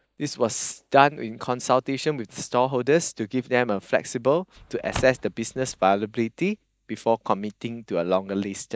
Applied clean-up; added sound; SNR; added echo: neural mask model DeepFilterNet 3.